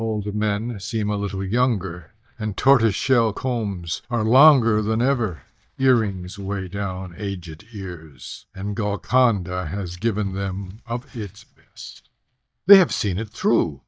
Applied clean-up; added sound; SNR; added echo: neural mask model DeepFilterNet 3.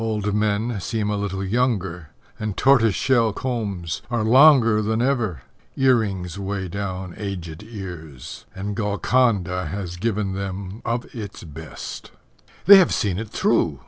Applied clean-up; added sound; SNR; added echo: none; none; none; none.